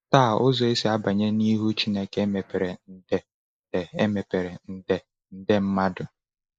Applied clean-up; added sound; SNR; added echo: neural mask model Resemble Enhance denoiser.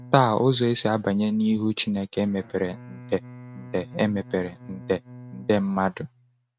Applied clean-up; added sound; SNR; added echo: neural mask model RNNoise.